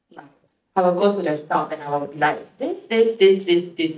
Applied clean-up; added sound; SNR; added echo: neural mask model DeepFilterNet 3.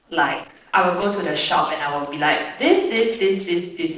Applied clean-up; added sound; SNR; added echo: neural separator model SepFormer DNS4.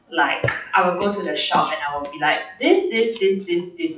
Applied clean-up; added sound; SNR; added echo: classical method WPE with log-MMSE.